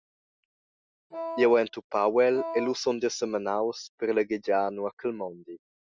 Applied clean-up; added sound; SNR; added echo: classical method Wiener filter.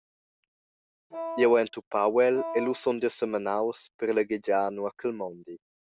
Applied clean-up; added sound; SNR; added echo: none; Wind instrument, woodwind instrument; 9 dB; none.